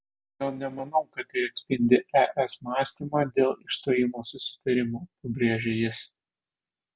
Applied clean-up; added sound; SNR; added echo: none; none; none; none.